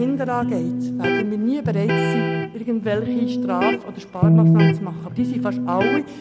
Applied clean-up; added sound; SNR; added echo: none; Electric guitar; -4 dB; none.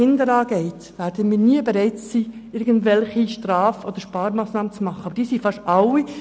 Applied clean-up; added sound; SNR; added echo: none; none; none; none.